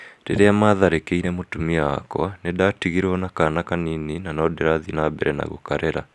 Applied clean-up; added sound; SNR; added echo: none; none; none; none.